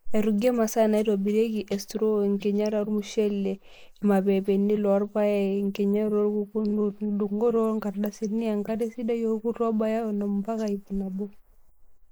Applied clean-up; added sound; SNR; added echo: neural mask model Resemble Enhance denoiser.